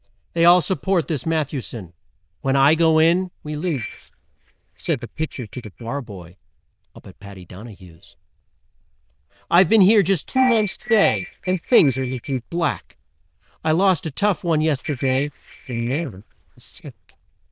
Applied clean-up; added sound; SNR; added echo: neural diffusion model UNIVERSE++.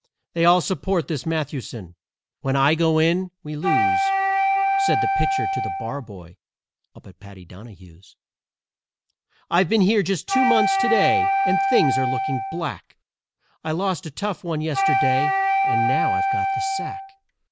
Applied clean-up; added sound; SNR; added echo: none; Wind instrument, woodwind instrument; -3 dB; none.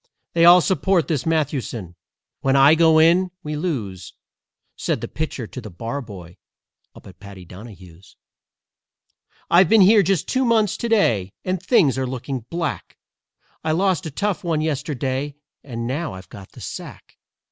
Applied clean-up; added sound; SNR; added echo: none; none; none; none.